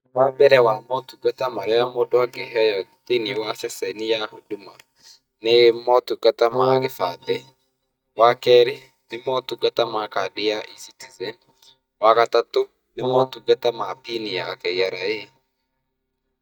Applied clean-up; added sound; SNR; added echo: neural mask model DeepFilterNet 3.